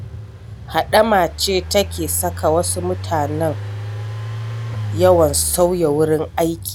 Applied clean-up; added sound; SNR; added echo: none; Engine; 9 dB; none.